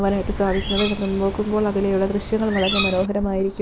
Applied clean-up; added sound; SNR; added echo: none; Bird; 7 dB; none.